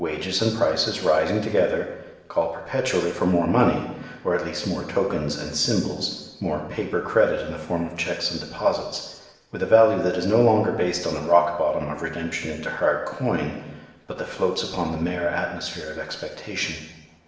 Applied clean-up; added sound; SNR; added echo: none; none; none; reverberation time 0.9 s.